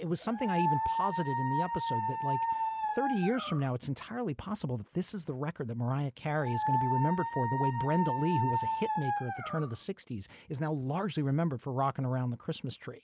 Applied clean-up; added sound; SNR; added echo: none; Dog; 0 dB; none.